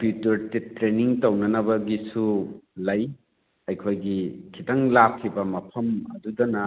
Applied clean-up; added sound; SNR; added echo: none; none; none; none.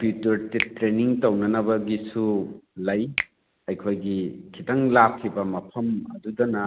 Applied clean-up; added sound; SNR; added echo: none; Finger snapping; 13 dB; none.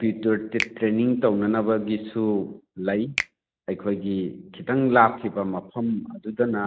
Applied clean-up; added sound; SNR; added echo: neural mask model DeepFilterNet 3.